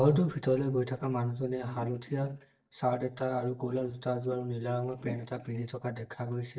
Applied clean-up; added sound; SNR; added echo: neural mask model DeepFilterNet 3.